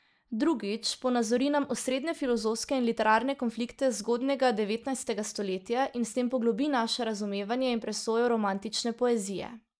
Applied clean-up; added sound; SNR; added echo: neural mask model Resemble Enhance denoiser.